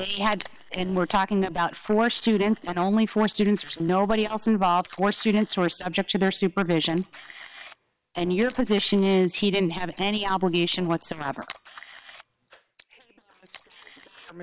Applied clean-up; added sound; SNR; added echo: neural separator model SepFormer WHAM!.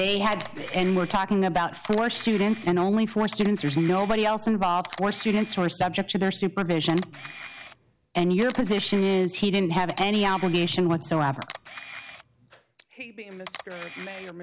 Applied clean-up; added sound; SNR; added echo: none; Camera; 18 dB; none.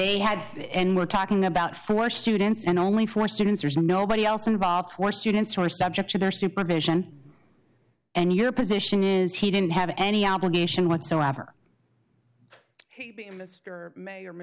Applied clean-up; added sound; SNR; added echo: none; none; none; none.